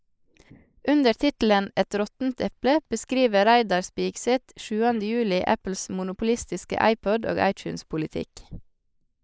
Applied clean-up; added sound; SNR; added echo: neural mask model Resemble Enhance denoiser.